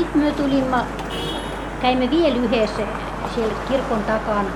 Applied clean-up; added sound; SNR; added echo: none; Traffic noise, roadway noise / Vehicle horn, car horn, honking; 7 dB; none.